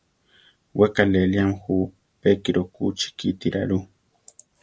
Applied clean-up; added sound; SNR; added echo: none; none; none; none.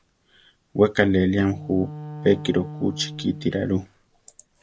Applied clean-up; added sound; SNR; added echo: none; Wind instrument, woodwind instrument; 15 dB; none.